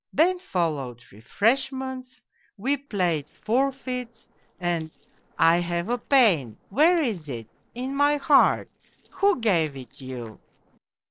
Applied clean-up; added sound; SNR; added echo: neural separator model SepFormer DNS4.